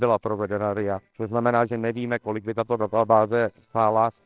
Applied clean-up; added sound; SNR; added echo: neural separator model SepFormer WHAMR!.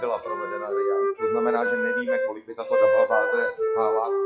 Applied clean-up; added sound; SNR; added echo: classical method WPE with log-MMSE.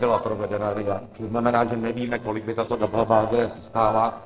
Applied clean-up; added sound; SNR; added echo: neural separator model SepFormer DNS4.